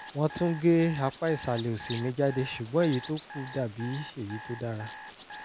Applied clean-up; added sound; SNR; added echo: none; Bird vocalization, bird call, bird song + Alarm; 10 dB; none.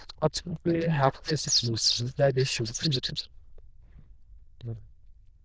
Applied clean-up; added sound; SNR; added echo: neural diffusion model UNIVERSE++.